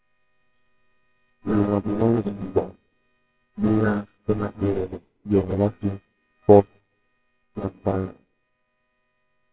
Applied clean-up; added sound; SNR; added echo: neural separator model SepFormer WHAMR!.